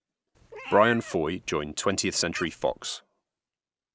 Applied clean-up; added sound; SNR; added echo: none; Meow; 14 dB; none.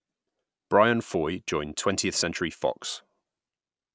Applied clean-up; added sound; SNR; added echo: none; none; none; none.